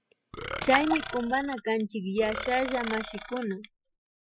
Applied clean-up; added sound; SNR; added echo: classical method Wiener filter.